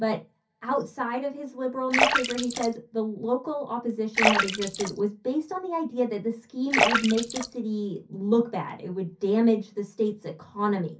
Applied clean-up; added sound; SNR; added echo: none; Splash, splatter; 1 dB; reverberation time 0.3 s.